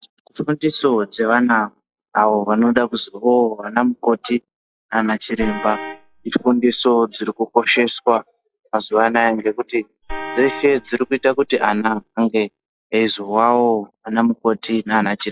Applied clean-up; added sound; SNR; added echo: classical method log-MMSE.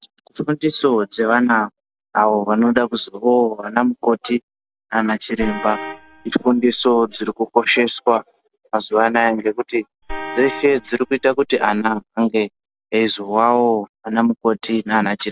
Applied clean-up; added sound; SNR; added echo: none; Vehicle horn, car horn, honking; 13 dB; none.